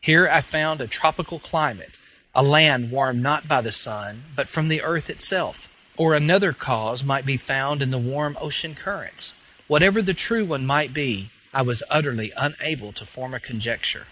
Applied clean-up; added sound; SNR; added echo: neural mask model Resemble Enhance denoiser.